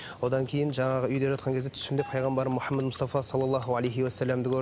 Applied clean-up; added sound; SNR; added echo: none; Livestock, farm animals, working animals + Bell; 19 dB; none.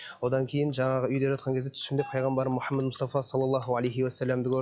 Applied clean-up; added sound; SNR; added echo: classical method log-MMSE.